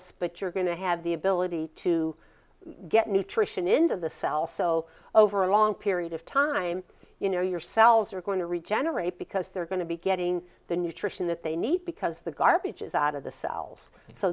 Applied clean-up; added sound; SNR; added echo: none; none; none; none.